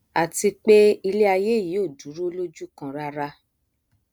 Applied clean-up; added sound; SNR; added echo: none; none; none; none.